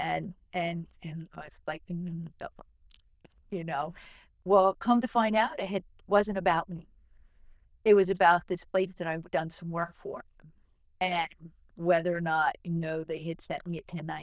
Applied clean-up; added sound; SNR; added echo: neural diffusion model UNIVERSE++.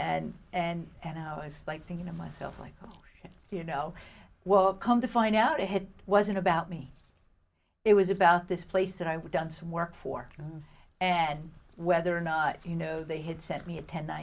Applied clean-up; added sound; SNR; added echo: none; none; none; none.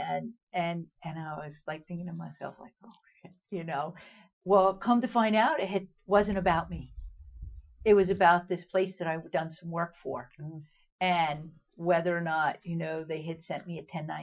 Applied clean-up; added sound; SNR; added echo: classical method Wiener filter.